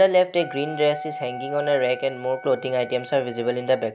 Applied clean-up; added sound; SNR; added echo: none; Wind instrument, woodwind instrument; 14 dB; none.